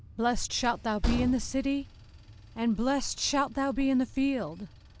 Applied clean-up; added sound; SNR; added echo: none; Train; 11 dB; none.